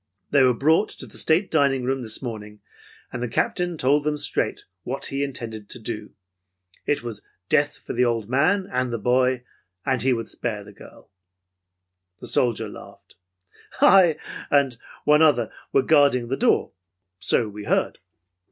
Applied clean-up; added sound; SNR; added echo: none; none; none; none.